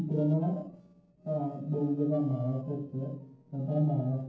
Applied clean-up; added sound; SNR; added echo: neural separator model SepFormer DNS4.